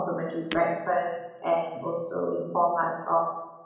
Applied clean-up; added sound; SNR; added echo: none; Shatter; 16 dB; reverberation time 1.0 s.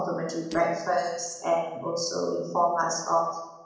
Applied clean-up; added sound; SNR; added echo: neural separator model SepFormer DNS4.